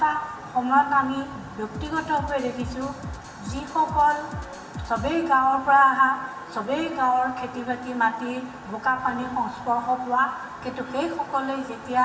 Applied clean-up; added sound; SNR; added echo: none; Drum kit; 13 dB; reverberation time 1.4 s.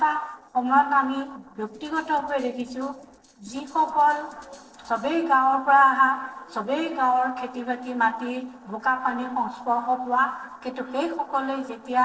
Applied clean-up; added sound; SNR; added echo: neural separator model SepFormer DNS4.